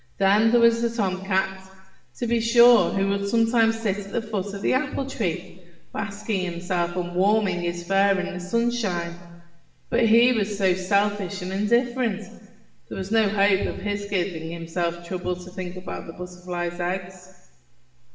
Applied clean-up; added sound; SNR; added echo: none; none; none; reverberation time 1.1 s.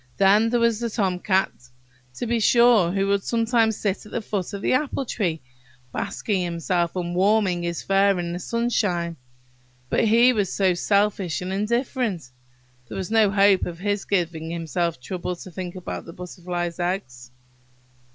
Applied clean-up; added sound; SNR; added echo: none; none; none; none.